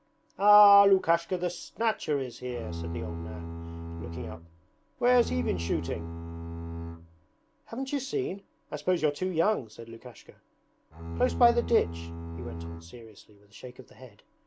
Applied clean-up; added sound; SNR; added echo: none; Bowed string instrument; 6 dB; none.